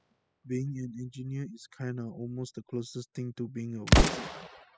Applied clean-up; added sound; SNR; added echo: classical method spectral subtraction.